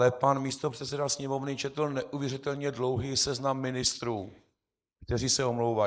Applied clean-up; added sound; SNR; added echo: neural mask model Resemble Enhance denoiser.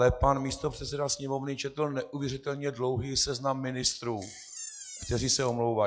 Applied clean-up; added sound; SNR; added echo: classical method log-MMSE.